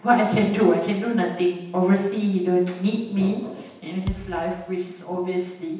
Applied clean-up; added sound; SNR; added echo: none; Thump, thud; 12 dB; reverberation time 0.9 s.